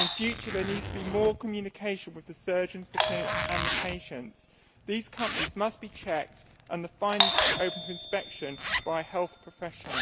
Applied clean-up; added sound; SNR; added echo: none; Doorbell + Zipper (clothing); -4 dB; none.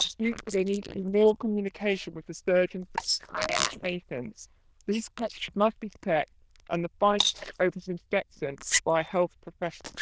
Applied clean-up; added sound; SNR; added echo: neural diffusion model UNIVERSE++.